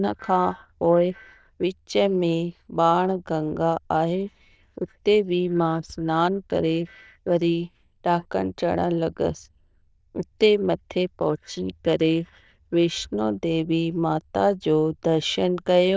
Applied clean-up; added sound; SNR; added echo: neural diffusion model UNIVERSE++.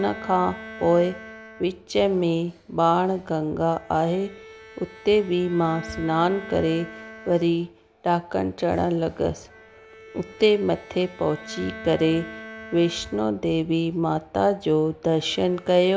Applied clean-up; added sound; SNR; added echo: none; Bowed string instrument; 19 dB; none.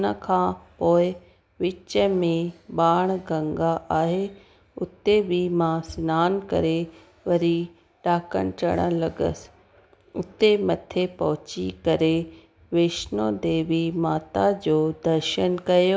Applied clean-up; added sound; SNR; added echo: none; none; none; none.